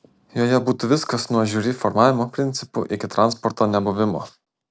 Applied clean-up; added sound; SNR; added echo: none; none; none; none.